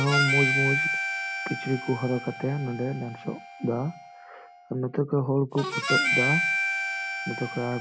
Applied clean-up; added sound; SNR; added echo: none; Harmonica; 0 dB; none.